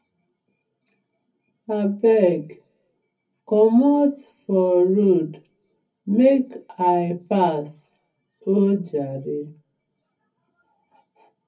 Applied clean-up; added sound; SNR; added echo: none; none; none; reverberation time 0.3 s.